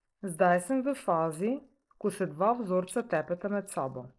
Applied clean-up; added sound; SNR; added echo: neural mask model Resemble Enhance denoiser.